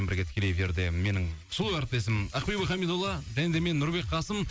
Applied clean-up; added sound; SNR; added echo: none; none; none; none.